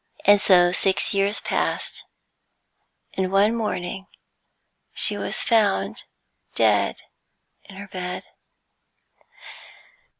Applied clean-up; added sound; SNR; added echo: none; none; none; none.